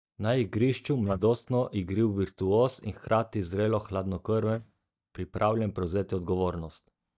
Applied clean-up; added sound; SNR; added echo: neural mask model DeepFilterNet 3.